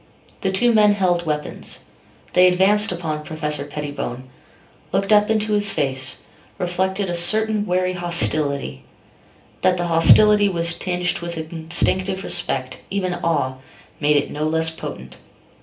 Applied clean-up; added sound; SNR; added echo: none; none; none; reverberation time 0.3 s.